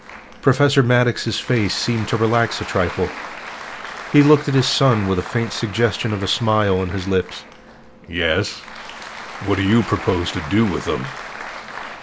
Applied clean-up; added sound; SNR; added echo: none; Applause; 14 dB; none.